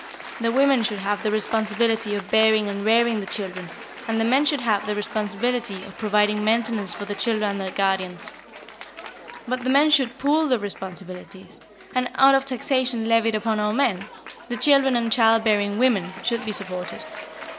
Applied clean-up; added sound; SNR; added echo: none; Applause / Cheering; 15 dB; none.